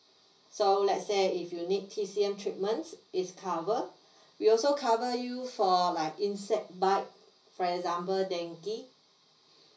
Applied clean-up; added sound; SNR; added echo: none; none; none; reverberation time 0.5 s.